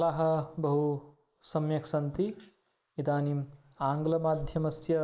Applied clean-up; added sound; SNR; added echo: neural mask model Resemble Enhance denoiser.